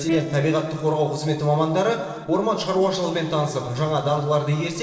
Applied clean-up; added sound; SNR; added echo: neural separator model SepFormer DNS4.